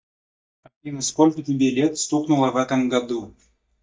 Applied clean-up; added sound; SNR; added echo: neural mask model DeepFilterNet 3.